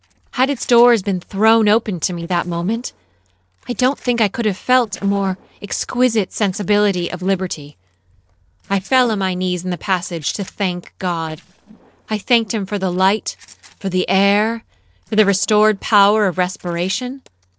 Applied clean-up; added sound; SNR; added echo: neural separator model SepFormer DNS4.